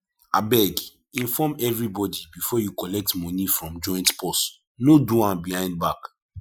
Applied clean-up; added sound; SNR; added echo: classical method Wiener filter.